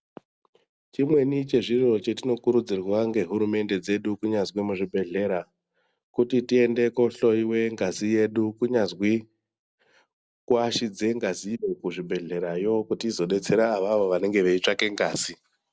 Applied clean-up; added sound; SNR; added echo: none; none; none; none.